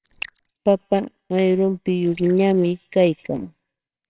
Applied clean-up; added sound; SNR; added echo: neural separator model SepFormer WHAMR!.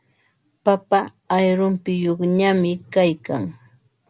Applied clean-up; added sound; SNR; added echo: none; none; none; none.